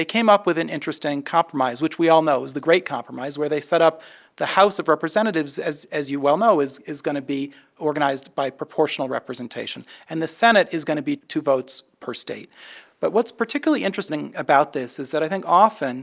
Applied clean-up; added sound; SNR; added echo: none; none; none; none.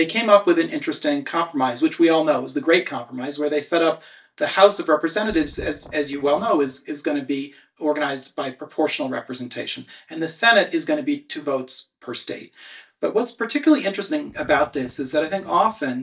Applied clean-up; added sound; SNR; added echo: neural mask model DeepFilterNet 3.